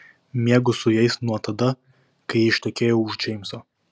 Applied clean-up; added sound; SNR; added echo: none; none; none; none.